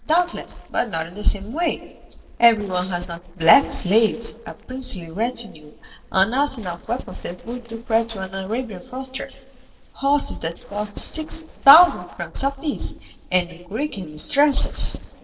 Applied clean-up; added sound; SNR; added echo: neural separator model SepFormer DNS4.